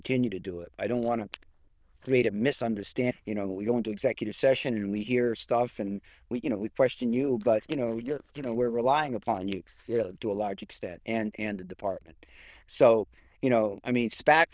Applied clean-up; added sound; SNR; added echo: neural diffusion model UNIVERSE++.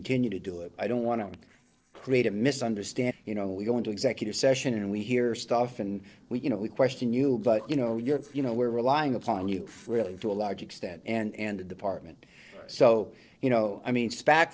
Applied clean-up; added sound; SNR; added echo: neural separator model SepFormer DNS4.